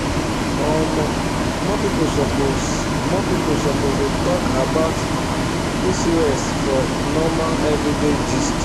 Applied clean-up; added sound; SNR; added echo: none; Bus; -4 dB; none.